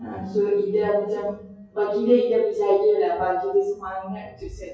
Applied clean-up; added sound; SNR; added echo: classical method WPE with log-MMSE.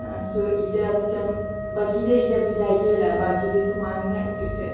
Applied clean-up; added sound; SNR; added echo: none; Wind instrument, woodwind instrument; 9 dB; reverberation time 1.3 s.